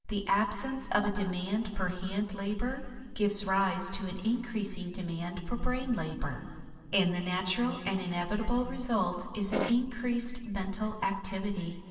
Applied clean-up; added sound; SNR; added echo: neural separator model SepFormer DNS4.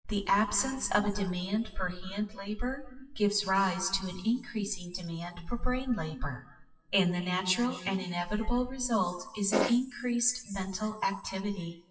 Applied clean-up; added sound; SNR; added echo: classical method WPE with log-MMSE.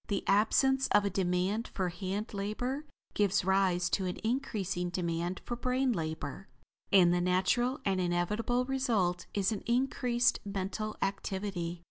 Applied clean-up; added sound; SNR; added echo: none; none; none; none.